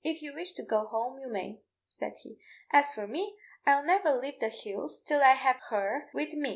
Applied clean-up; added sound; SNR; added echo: none; none; none; none.